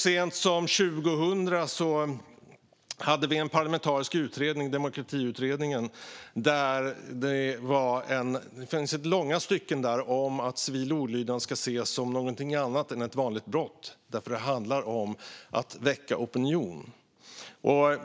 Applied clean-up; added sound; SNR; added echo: none; none; none; none.